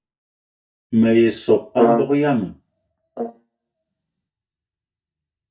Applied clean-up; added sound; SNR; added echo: neural mask model DeepFilterNet 3.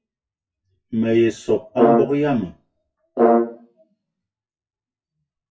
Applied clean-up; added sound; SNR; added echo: classical method WPE with log-MMSE.